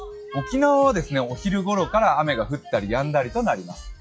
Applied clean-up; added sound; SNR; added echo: classical method log-MMSE.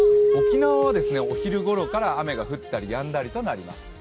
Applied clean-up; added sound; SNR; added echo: none; Keyboard (musical); -3 dB; none.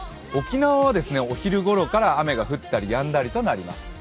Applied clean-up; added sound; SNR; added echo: none; none; none; none.